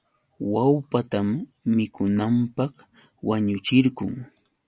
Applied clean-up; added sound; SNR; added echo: none; none; none; none.